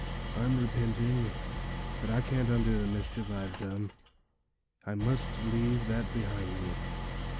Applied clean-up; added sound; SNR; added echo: none; Idling; 3 dB; none.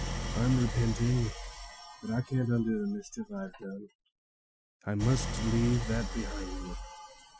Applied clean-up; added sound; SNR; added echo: classical method Wiener filter.